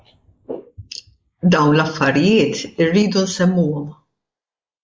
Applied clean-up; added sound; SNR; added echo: neural mask model Resemble Enhance denoiser.